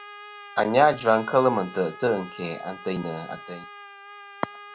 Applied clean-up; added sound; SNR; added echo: none; Trumpet; 17 dB; none.